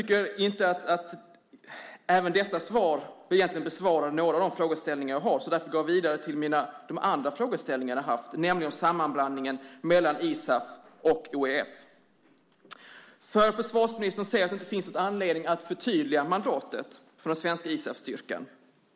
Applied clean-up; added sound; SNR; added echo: none; none; none; none.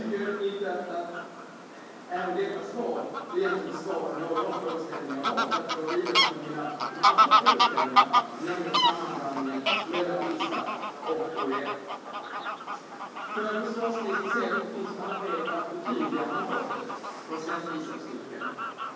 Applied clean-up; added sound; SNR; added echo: none; Fowl; -3 dB; reverberation time 1.3 s.